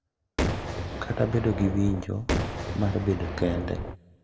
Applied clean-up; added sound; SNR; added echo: none; Boom; 3 dB; reverberation time 0.7 s.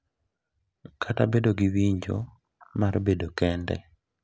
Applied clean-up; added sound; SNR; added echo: none; none; none; none.